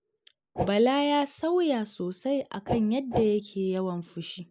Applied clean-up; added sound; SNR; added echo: neural mask model Resemble Enhance denoiser.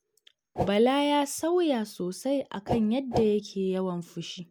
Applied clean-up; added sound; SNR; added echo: none; Whoosh, swoosh, swish; 5 dB; none.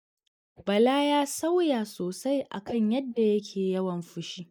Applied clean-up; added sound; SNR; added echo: neural mask model DeepFilterNet 3.